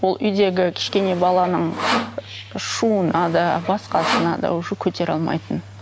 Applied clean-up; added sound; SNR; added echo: none; Sawing; 8 dB; none.